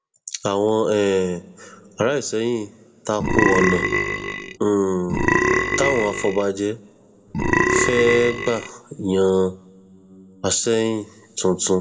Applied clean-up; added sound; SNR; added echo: none; Burping, eructation; -1 dB; reverberation time 1.7 s.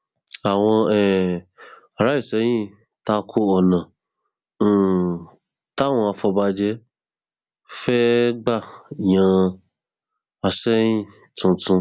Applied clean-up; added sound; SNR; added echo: none; none; none; none.